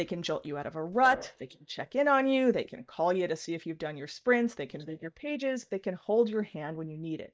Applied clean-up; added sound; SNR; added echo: neural mask model DeepFilterNet 3.